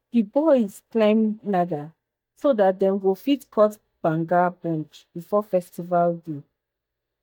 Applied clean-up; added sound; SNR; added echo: neural mask model DeepFilterNet 3.